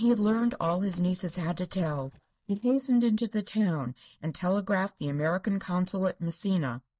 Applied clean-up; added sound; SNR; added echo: neural mask model DeepFilterNet 3.